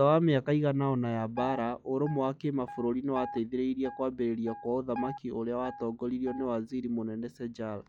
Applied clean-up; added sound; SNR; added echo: classical method log-MMSE.